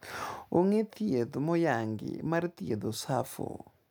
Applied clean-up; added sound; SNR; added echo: none; none; none; none.